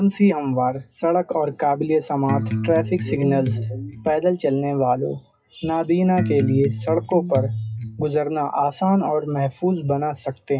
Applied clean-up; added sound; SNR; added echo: classical method WPE with log-MMSE.